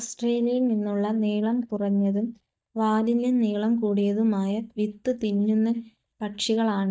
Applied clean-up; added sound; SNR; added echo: neural mask model DeepFilterNet 3.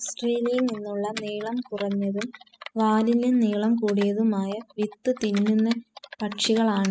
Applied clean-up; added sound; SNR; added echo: classical method spectral subtraction.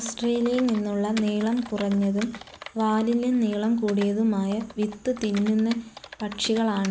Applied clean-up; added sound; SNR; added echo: none; Computer keyboard; 18 dB; none.